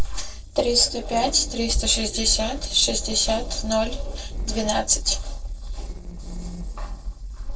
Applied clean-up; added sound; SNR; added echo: neural separator model SepFormer DNS4.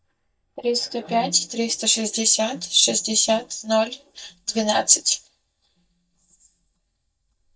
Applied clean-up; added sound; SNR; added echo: neural mask model DeepFilterNet 3.